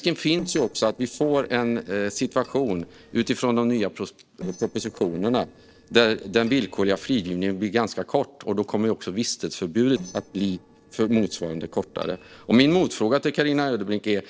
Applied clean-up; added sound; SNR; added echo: neural separator model SepFormer DNS4.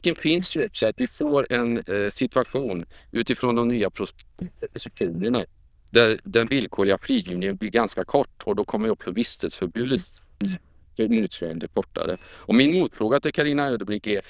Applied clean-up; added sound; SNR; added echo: neural diffusion model UNIVERSE++.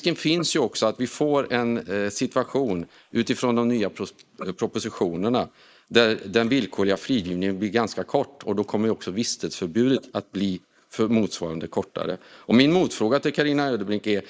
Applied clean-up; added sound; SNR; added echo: neural mask model Resemble Enhance denoiser.